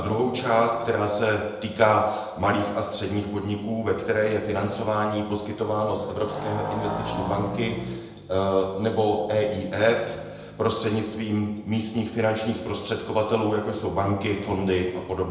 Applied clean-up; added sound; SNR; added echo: none; Motorcycle; 14 dB; reverberation time 0.9 s.